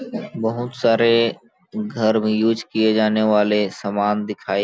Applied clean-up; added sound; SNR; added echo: none; none; none; none.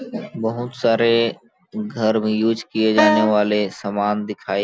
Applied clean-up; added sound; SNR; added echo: none; Wind instrument, woodwind instrument; 1 dB; none.